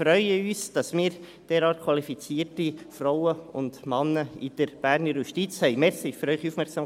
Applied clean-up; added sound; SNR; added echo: none; none; none; none.